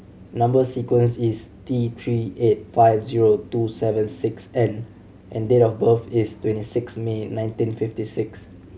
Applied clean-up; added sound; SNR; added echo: none; none; none; none.